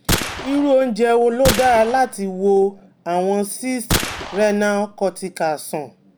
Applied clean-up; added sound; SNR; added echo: none; Gunshot, gunfire; 7 dB; none.